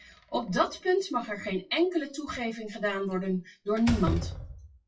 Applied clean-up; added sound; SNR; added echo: classical method WPE with log-MMSE.